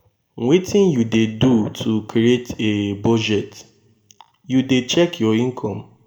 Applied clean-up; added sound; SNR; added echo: none; none; none; reverberation time 0.5 s.